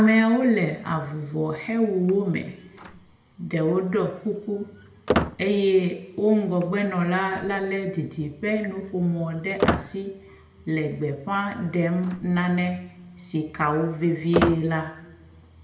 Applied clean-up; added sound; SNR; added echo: none; Squeak; 8 dB; reverberation time 0.8 s.